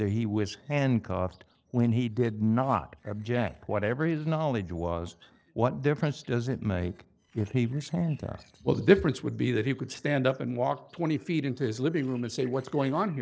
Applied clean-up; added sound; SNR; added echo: neural separator model SepFormer DNS4.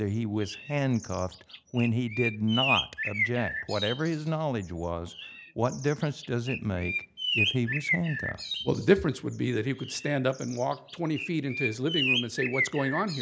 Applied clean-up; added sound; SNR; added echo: none; Bird; 5 dB; none.